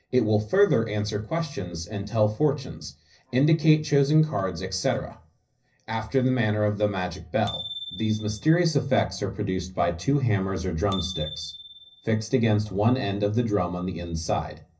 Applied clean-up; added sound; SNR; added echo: none; Bicycle bell; 16 dB; reverberation time 0.4 s.